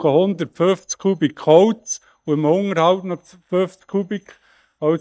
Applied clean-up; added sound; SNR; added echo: neural mask model DeepFilterNet 3.